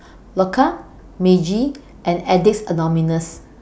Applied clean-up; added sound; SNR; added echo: none; none; none; none.